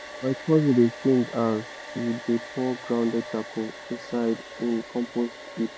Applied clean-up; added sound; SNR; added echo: none; Domestic sounds, home sounds; 14 dB; none.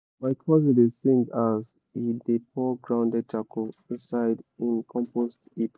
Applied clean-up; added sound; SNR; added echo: none; none; none; none.